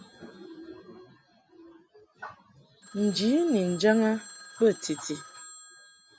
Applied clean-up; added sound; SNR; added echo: none; Telephone; 19 dB; none.